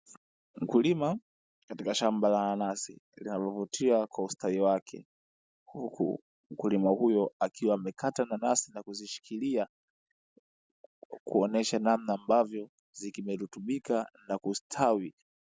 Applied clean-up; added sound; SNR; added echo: none; none; none; none.